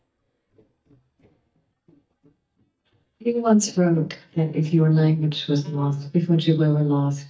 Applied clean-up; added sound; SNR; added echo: neural mask model DeepFilterNet 3.